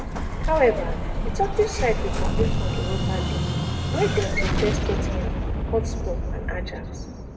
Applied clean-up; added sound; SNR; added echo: none; Explosion; -3 dB; reverberation time 1.2 s.